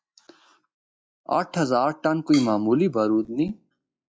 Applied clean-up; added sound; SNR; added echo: classical method log-MMSE.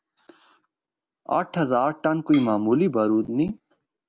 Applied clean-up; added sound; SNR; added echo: none; Drum kit; 19 dB; none.